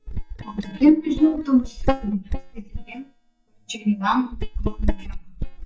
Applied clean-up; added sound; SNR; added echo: neural mask model DeepFilterNet 3.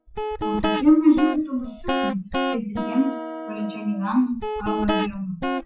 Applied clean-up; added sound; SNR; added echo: classical method WPE with log-MMSE.